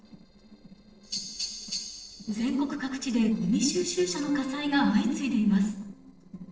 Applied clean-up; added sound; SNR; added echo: neural separator model SepFormer DNS4.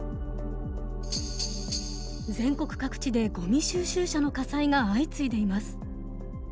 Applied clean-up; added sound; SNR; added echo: none; none; none; none.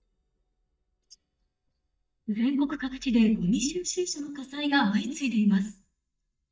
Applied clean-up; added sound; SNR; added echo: neural mask model DeepFilterNet 3.